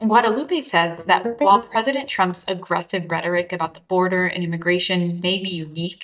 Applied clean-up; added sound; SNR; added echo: neural mask model DeepFilterNet 3.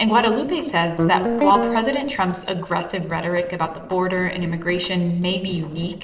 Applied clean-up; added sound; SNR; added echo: neural separator model SepFormer DNS4.